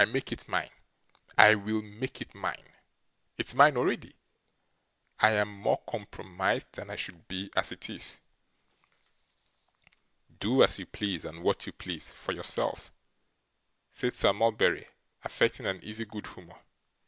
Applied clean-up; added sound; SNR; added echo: none; none; none; none.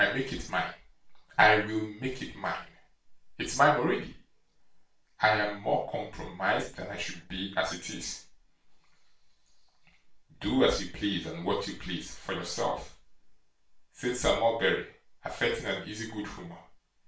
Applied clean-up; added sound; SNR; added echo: none; none; none; reverberation time 0.3 s.